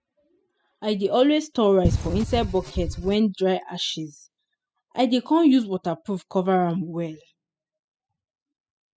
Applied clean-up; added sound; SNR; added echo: classical method spectral subtraction.